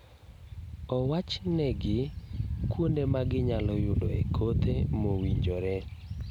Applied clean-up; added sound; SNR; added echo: none; none; none; none.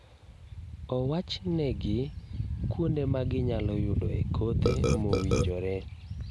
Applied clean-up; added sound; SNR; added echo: none; Burping, eructation; -1 dB; none.